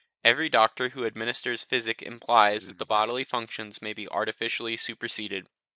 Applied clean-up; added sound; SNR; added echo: neural mask model Resemble Enhance denoiser.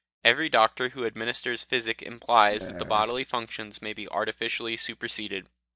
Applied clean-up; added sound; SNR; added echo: neural mask model DeepFilterNet 3.